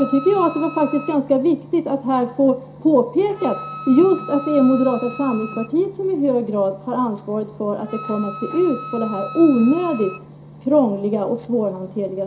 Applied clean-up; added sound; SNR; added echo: none; Wind instrument, woodwind instrument; 16 dB; reverberation time 0.3 s.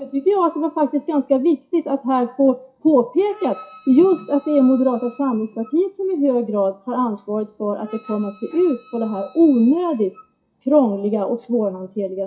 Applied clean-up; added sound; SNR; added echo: classical method WPE with log-MMSE.